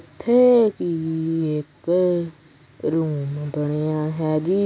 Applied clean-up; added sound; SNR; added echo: none; none; none; none.